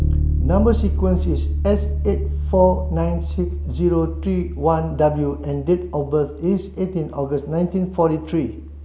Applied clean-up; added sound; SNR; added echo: none; Bass guitar; 3 dB; none.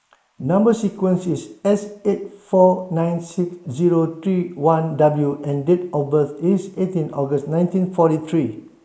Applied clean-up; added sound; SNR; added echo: neural mask model Resemble Enhance denoiser.